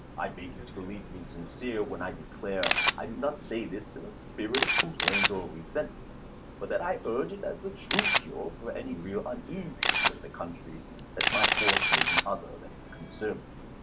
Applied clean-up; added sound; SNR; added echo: none; Camera; -3 dB; none.